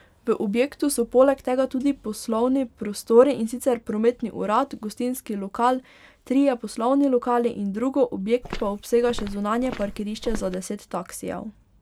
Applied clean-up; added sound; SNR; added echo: none; Walk, footsteps; 11 dB; none.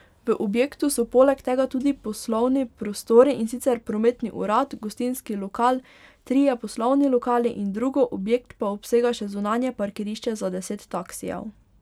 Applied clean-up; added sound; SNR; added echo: none; none; none; none.